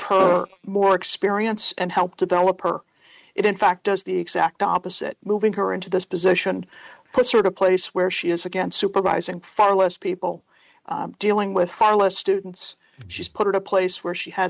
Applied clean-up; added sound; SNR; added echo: neural mask model RNNoise.